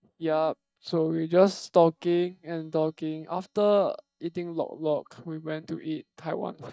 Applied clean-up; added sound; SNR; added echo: neural mask model DeepFilterNet 3.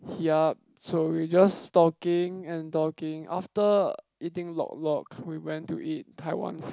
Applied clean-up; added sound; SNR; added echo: none; none; none; none.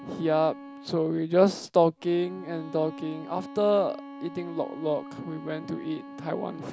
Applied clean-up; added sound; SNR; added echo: none; Bowed string instrument; 15 dB; none.